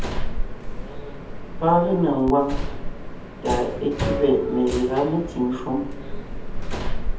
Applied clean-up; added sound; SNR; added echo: none; Subway, metro, underground; 2 dB; reverberation time 0.7 s.